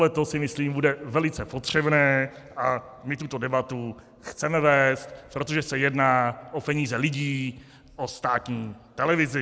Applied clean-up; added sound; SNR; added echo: none; none; none; none.